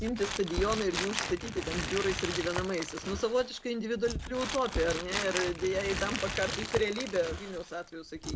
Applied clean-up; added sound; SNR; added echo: none; Crumpling, crinkling; 5 dB; none.